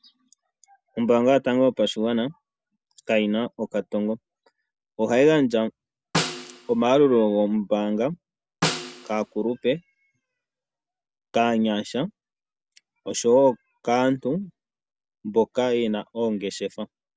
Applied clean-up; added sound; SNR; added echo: none; Snare drum; 7 dB; none.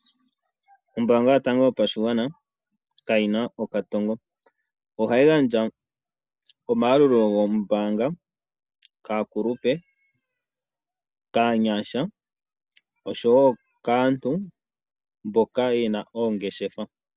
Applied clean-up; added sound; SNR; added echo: none; none; none; none.